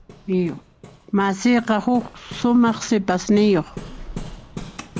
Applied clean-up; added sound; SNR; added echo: none; Hammer; 16 dB; none.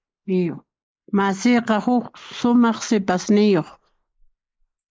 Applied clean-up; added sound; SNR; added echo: neural mask model Resemble Enhance denoiser.